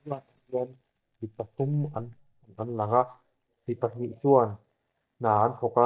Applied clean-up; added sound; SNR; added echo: neural mask model DeepFilterNet 3.